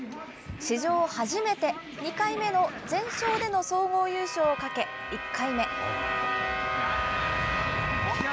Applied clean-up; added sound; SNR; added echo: none; none; none; none.